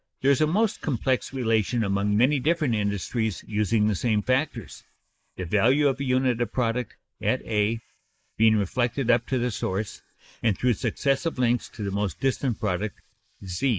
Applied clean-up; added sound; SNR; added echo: neural mask model Resemble Enhance denoiser.